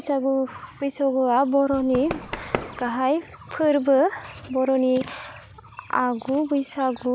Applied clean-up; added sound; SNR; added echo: none; Run; 8 dB; none.